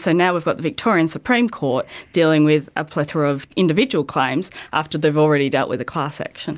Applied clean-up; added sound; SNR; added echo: none; none; none; none.